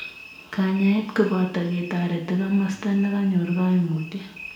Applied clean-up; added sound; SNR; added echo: none; none; none; reverberation time 0.7 s.